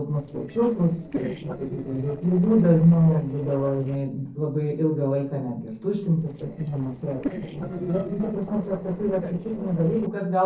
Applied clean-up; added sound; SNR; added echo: neural separator model SepFormer DNS4.